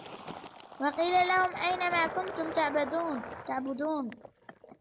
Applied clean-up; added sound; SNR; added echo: none; Fill (with liquid); 11 dB; none.